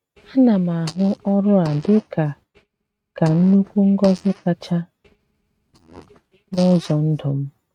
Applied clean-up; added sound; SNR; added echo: neural mask model RNNoise.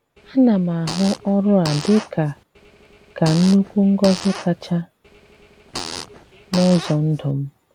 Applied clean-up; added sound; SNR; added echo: none; Fart; 14 dB; none.